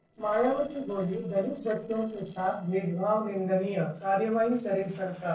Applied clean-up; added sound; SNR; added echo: neural separator model SepFormer DNS4.